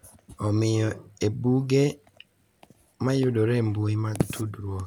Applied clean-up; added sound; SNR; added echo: none; none; none; none.